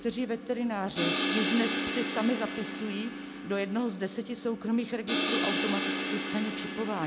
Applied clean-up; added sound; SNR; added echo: none; Crash cymbal; 0 dB; none.